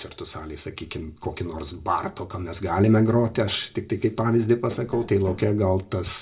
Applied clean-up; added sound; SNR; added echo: none; Tap; 14 dB; reverberation time 0.2 s.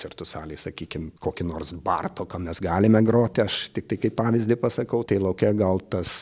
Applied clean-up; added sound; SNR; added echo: none; none; none; none.